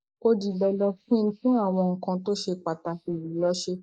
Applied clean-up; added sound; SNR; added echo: neural mask model Resemble Enhance denoiser.